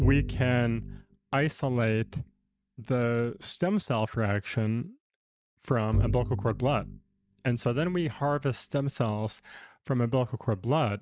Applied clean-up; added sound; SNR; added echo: neural mask model RNNoise.